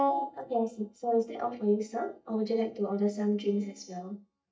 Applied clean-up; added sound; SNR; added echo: neural mask model DeepFilterNet 3.